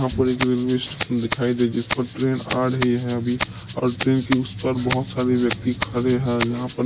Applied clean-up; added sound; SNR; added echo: none; Rattle (instrument); 4 dB; none.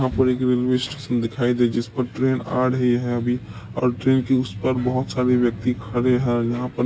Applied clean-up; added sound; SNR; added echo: none; none; none; none.